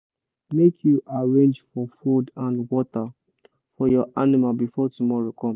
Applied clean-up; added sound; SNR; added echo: none; none; none; none.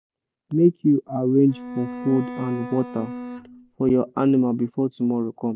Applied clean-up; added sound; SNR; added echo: none; Bowed string instrument; 12 dB; none.